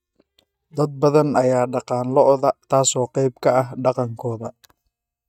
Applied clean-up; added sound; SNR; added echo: neural mask model DeepFilterNet 3.